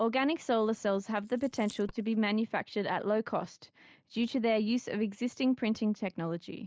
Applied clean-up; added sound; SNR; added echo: neural mask model DeepFilterNet 3.